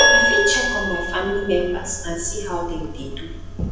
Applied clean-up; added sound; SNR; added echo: none; Keyboard (musical); -3 dB; reverberation time 0.9 s.